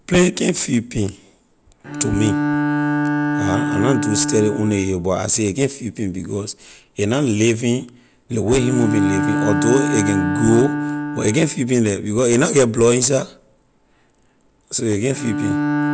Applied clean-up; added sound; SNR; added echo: none; Bowed string instrument; 4 dB; none.